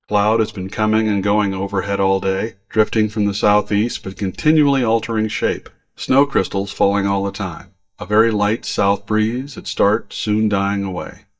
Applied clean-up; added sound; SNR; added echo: neural mask model DeepFilterNet 3.